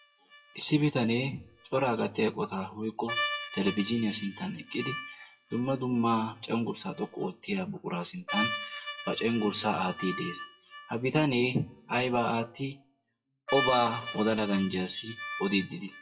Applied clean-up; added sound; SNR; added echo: classical method WPE with log-MMSE.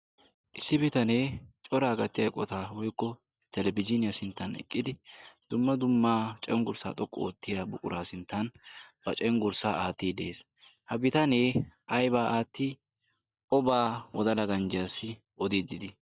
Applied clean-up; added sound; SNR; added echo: none; none; none; none.